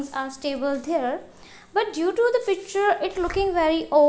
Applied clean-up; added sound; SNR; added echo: none; none; none; none.